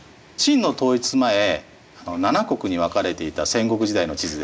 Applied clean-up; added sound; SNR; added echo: none; none; none; none.